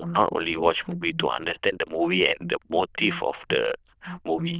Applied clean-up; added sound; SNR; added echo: neural diffusion model UNIVERSE++.